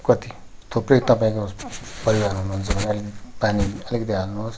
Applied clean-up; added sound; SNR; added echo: none; none; none; none.